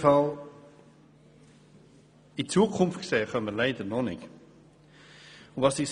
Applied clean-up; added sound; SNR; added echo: none; none; none; none.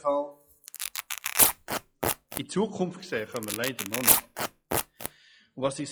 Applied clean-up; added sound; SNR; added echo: classical method log-MMSE.